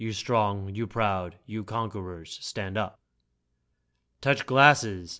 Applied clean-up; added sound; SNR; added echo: none; none; none; none.